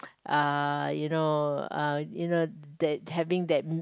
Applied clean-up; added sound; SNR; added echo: none; none; none; none.